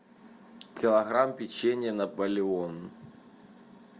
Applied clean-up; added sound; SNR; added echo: none; none; none; none.